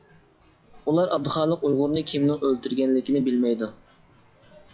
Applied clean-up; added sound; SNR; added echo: classical method log-MMSE.